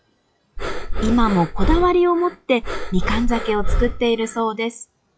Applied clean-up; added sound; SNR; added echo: classical method log-MMSE.